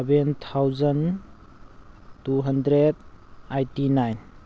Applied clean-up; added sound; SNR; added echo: none; none; none; none.